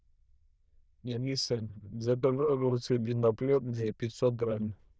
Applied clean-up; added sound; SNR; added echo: neural diffusion model UNIVERSE++.